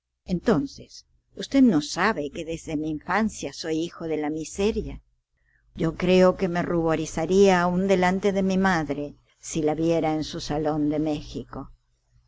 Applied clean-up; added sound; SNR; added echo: none; none; none; none.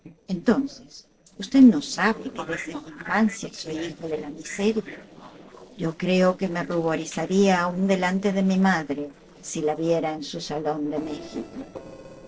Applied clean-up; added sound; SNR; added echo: neural separator model SepFormer DNS4.